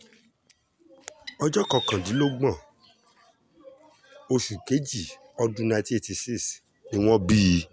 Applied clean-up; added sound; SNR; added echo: none; Bird; 10 dB; none.